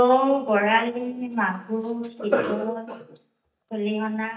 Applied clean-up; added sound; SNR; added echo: neural mask model DeepFilterNet 3.